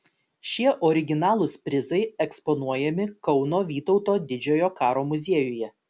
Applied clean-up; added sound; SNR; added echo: none; none; none; none.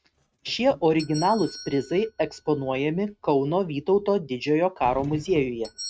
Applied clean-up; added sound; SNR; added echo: neural mask model RNNoise.